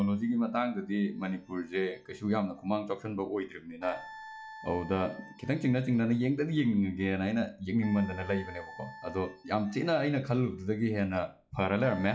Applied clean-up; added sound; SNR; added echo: classical method log-MMSE.